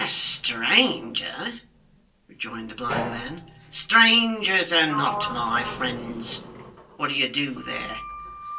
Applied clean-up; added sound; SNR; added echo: none; Sliding door; 12 dB; reverberation time 0.2 s.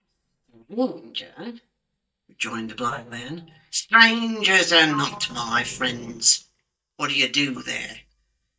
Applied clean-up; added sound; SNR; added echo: neural mask model DeepFilterNet 3.